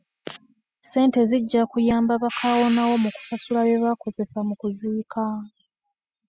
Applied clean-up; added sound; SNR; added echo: classical method spectral subtraction.